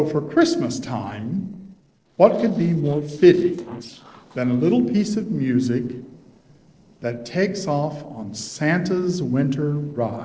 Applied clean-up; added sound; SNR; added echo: neural separator model SepFormer DNS4.